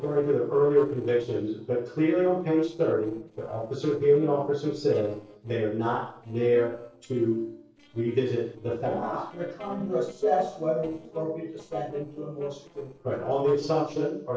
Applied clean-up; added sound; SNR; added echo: neural separator model SepFormer DNS4.